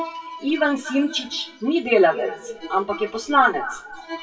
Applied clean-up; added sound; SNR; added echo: classical method WPE with log-MMSE.